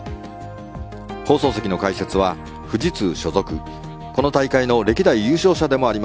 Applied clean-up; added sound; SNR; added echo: none; none; none; none.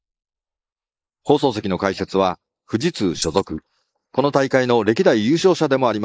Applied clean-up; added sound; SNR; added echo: neural mask model Resemble Enhance denoiser.